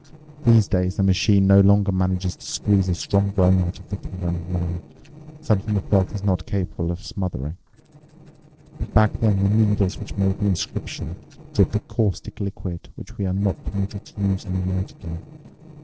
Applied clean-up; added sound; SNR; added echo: neural separator model SepFormer DNS4.